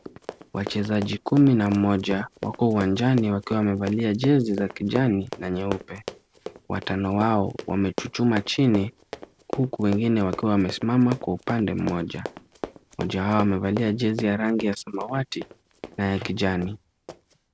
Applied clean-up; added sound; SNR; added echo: none; Run; 14 dB; none.